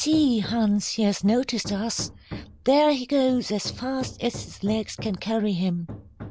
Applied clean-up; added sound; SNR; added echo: none; Hammer; 16 dB; none.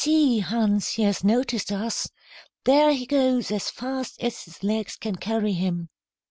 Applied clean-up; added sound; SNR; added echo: none; none; none; none.